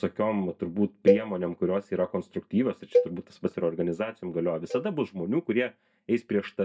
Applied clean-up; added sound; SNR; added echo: neural mask model DeepFilterNet 3.